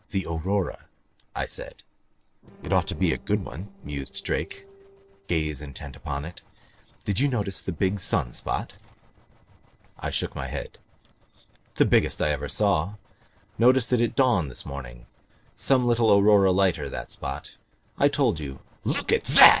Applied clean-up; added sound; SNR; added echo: neural separator model SepFormer DNS4.